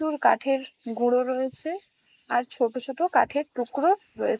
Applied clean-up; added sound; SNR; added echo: neural mask model Resemble Enhance denoiser.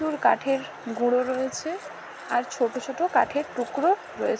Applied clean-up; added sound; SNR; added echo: none; Domestic sounds, home sounds; 19 dB; none.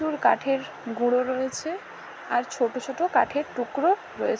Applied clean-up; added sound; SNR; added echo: none; none; none; none.